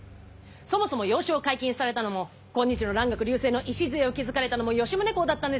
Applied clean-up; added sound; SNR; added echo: none; none; none; none.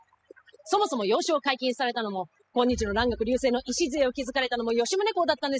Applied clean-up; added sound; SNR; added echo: classical method spectral subtraction.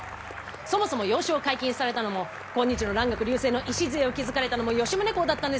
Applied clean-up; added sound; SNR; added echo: none; Applause / Cheering; 12 dB; none.